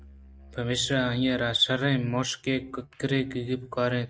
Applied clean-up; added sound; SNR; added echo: neural mask model RNNoise.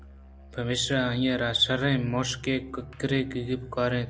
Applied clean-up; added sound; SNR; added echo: none; Musical instrument; 20 dB; none.